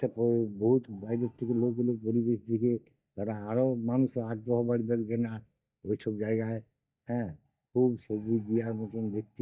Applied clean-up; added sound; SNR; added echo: neural mask model DeepFilterNet 3.